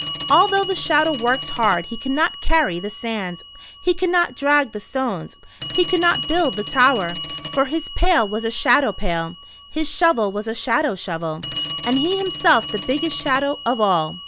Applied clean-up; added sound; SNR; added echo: none; Telephone; 3 dB; none.